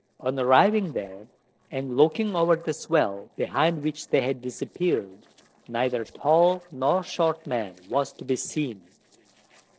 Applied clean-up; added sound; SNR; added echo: neural separator model SepFormer DNS4.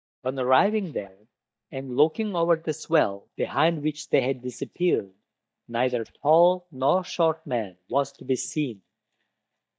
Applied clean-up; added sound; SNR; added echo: neural mask model DeepFilterNet 3.